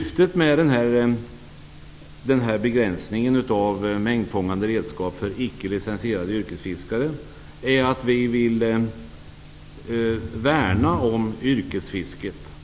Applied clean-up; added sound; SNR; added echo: none; none; none; none.